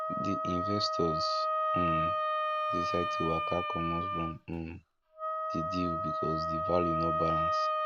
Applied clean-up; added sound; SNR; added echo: none; Wind instrument, woodwind instrument; -4 dB; none.